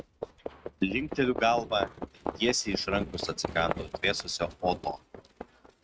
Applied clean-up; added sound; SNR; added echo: neural mask model RNNoise.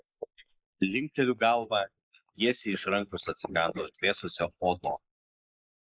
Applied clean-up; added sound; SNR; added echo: neural mask model Resemble Enhance denoiser.